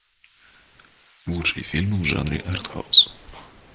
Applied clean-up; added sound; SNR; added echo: neural mask model Resemble Enhance denoiser.